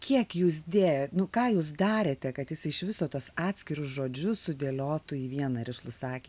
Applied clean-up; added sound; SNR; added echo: none; none; none; none.